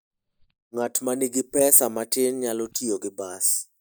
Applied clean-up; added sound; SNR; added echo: neural mask model DeepFilterNet 3.